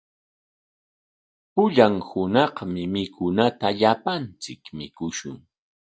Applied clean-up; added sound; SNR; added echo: none; none; none; none.